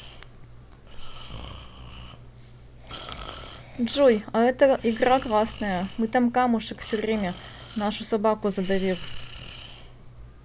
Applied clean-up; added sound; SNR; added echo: none; Breathing; 13 dB; none.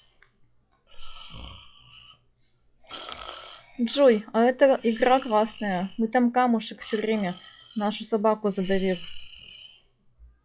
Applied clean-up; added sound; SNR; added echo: classical method log-MMSE.